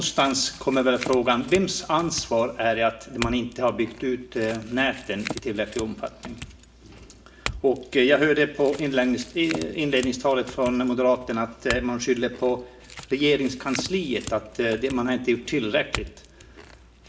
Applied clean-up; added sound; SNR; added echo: none; Chink, clink / Domestic sounds, home sounds; 15 dB; reverberation time 0.6 s.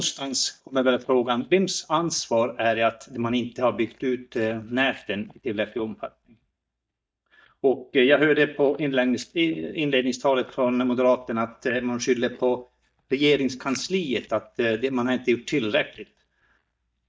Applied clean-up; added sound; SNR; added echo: neural mask model DeepFilterNet 3.